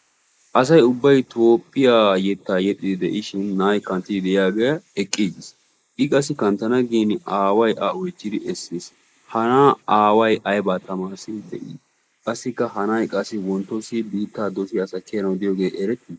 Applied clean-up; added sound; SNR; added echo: neural mask model Resemble Enhance denoiser.